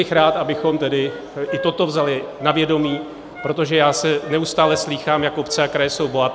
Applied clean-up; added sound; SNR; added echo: none; Wind instrument, woodwind instrument; 14 dB; none.